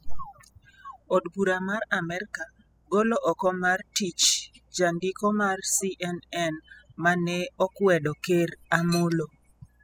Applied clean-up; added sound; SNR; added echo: classical method spectral subtraction.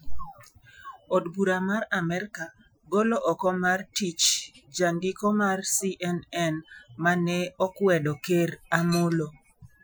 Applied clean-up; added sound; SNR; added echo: classical method Wiener filter.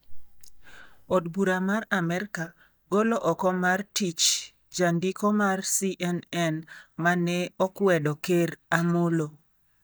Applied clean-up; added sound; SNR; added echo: neural mask model DeepFilterNet 3.